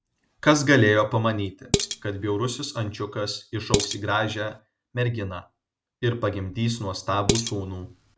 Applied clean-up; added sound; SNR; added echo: none; Dishes, pots, and pans; 3 dB; none.